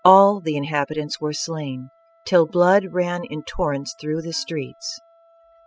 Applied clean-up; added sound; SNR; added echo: classical method spectral subtraction.